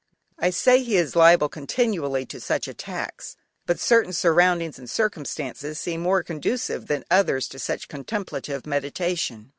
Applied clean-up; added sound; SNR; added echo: none; none; none; none.